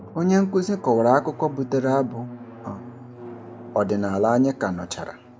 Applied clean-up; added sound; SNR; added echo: none; Drum; 17 dB; none.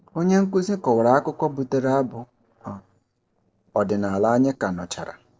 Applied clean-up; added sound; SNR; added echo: neural separator model SepFormer DNS4.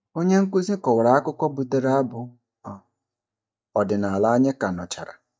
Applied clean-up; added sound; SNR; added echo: neural mask model DeepFilterNet 3.